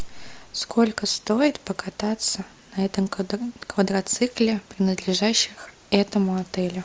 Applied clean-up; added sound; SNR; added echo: none; none; none; none.